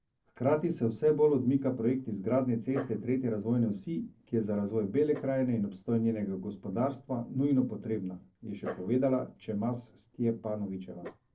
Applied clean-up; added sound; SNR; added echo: neural separator model SepFormer DNS4.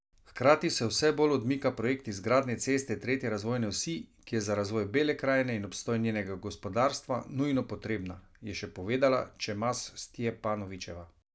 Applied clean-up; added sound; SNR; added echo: none; none; none; none.